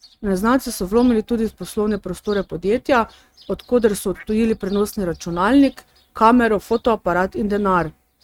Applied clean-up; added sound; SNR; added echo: neural mask model RNNoise.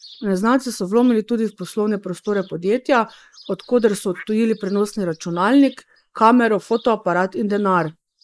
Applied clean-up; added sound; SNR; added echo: neural mask model Resemble Enhance denoiser.